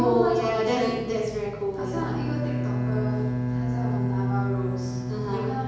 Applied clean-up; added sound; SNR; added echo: none; Bowed string instrument; 1 dB; reverberation time 1.0 s.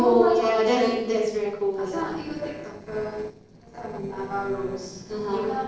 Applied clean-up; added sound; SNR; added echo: neural separator model SepFormer DNS4.